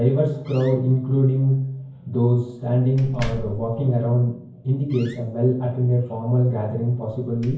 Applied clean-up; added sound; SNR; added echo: none; Slam; 19 dB; reverberation time 0.9 s.